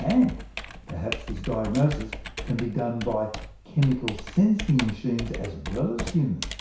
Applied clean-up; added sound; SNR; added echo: none; Computer keyboard; 10 dB; reverberation time 0.6 s.